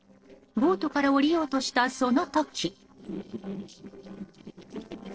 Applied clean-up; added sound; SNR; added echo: neural separator model SepFormer DNS4.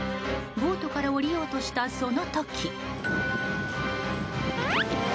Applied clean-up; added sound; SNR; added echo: none; Door / Bell; 10 dB; none.